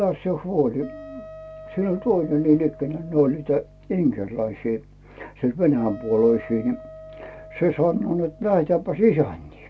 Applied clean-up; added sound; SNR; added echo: none; Wind instrument, woodwind instrument; 20 dB; none.